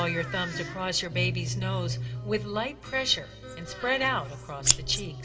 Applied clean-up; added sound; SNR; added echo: none; Scissors; -4 dB; reverberation time 0.9 s.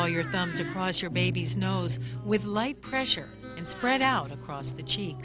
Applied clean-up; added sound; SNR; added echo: none; none; none; none.